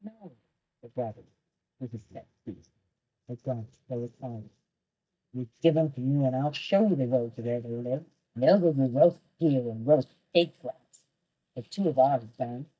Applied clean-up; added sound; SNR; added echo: neural mask model DeepFilterNet 3.